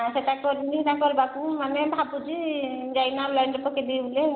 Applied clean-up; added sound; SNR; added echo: none; none; none; none.